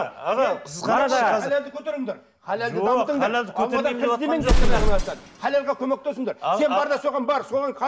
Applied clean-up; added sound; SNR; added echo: none; Explosion; 3 dB; none.